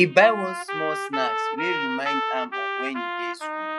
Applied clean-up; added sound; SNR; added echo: classical method log-MMSE.